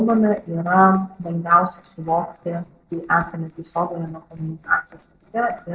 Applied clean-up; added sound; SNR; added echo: neural separator model SepFormer DNS4.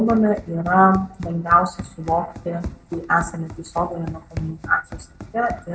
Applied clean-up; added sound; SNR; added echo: none; Run; 14 dB; reverberation time 0.8 s.